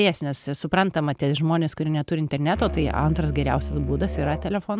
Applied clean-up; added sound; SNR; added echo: none; Musical instrument; 7 dB; none.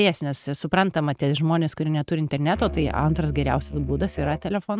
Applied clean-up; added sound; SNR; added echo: neural mask model RNNoise.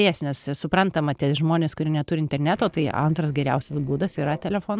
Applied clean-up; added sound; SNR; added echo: neural separator model SepFormer DNS4.